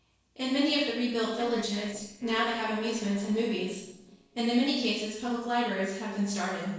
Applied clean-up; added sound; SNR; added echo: neural separator model SepFormer DNS4.